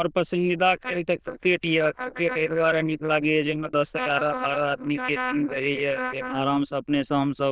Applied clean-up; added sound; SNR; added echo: neural diffusion model UNIVERSE++.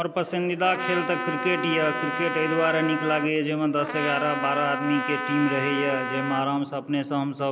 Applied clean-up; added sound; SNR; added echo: none; Trumpet; 5 dB; none.